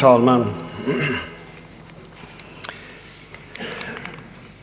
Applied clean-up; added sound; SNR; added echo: none; Acoustic guitar / Strum; 18 dB; none.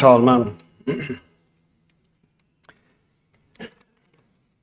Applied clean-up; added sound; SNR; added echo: neural mask model RNNoise.